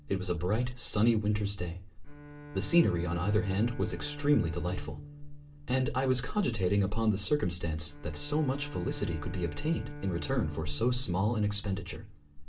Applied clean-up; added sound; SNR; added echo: none; Bowed string instrument; 16 dB; reverberation time 0.3 s.